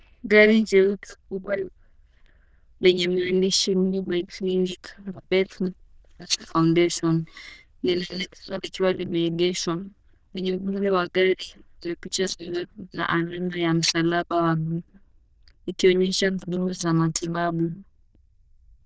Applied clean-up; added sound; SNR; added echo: neural diffusion model UNIVERSE++.